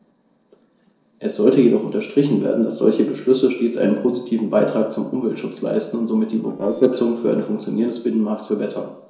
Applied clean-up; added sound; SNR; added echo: neural separator model SepFormer DNS4.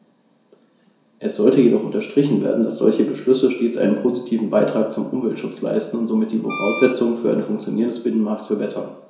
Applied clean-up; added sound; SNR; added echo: none; Wind instrument, woodwind instrument; 10 dB; reverberation time 0.7 s.